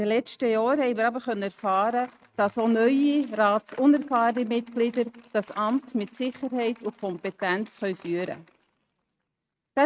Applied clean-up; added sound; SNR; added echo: neural mask model RNNoise.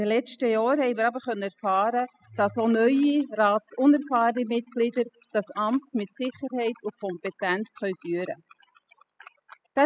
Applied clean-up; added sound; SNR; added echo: classical method spectral subtraction.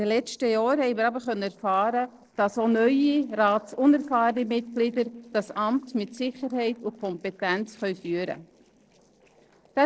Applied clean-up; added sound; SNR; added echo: neural separator model SepFormer DNS4.